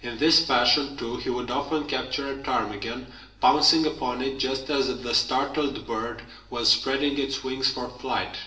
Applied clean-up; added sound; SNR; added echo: none; none; none; reverberation time 0.6 s.